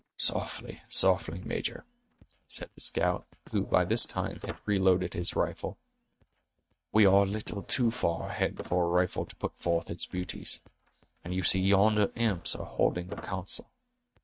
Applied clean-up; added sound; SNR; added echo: neural mask model RNNoise.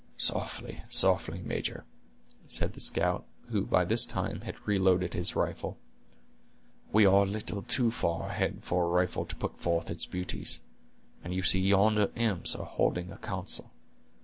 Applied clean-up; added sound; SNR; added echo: none; none; none; none.